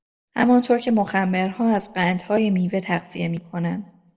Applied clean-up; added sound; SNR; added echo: neural separator model SepFormer DNS4.